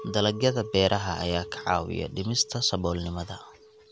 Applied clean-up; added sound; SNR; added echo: none; Chink, clink; 17 dB; none.